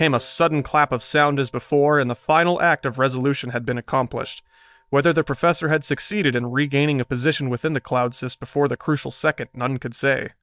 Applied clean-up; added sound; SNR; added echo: neural mask model DeepFilterNet 3.